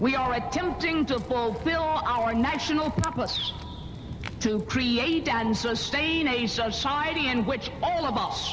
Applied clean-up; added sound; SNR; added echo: none; Walk, footsteps; 13 dB; none.